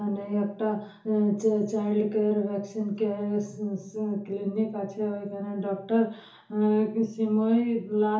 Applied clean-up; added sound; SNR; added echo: none; none; none; reverberation time 0.7 s.